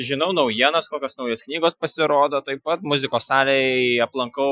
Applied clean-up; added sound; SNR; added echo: classical method Wiener filter.